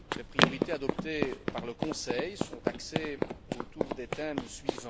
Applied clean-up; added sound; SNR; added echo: none; Run; -5 dB; none.